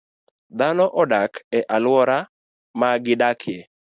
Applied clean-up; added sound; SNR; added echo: none; none; none; none.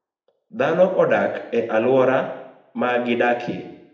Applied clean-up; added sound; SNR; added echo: none; none; none; reverberation time 0.8 s.